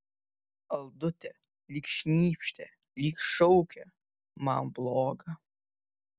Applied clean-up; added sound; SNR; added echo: none; none; none; none.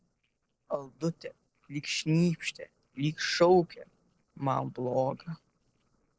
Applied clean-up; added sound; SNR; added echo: neural separator model SepFormer DNS4.